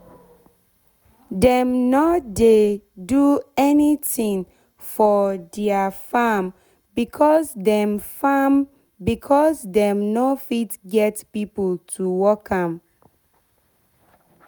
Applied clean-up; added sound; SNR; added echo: none; none; none; none.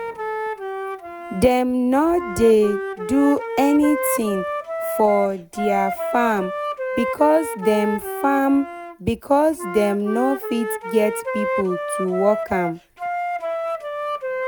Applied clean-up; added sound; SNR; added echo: none; Wind instrument, woodwind instrument; 6 dB; none.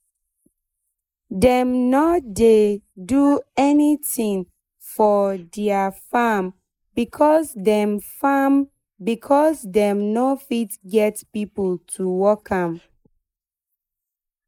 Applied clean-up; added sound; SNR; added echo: neural mask model Resemble Enhance denoiser.